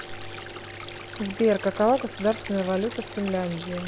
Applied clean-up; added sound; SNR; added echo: none; Stream; 13 dB; none.